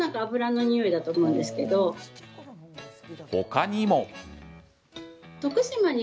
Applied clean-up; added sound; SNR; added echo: none; none; none; none.